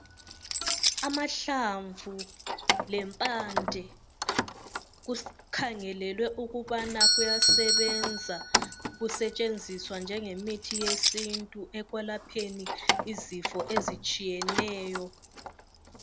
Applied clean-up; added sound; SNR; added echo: none; Keys jangling + Doorbell; -3 dB; none.